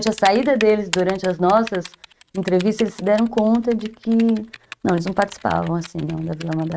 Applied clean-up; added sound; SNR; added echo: neural mask model RNNoise.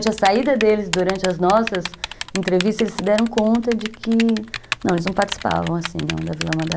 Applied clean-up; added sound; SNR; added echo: none; Typing; 11 dB; none.